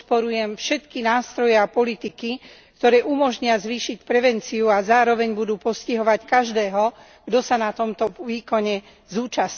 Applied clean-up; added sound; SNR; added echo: none; none; none; none.